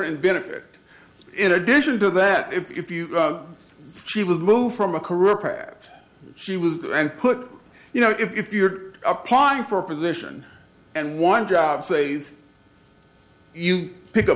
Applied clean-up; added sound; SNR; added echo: none; none; none; none.